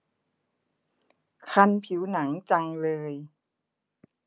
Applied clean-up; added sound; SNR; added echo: none; none; none; none.